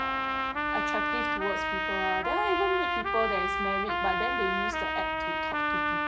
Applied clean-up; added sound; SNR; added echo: none; Trumpet; -5 dB; none.